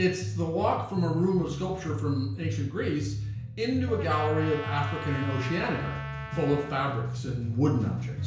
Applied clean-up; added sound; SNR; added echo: none; Trumpet; 12 dB; reverberation time 0.5 s.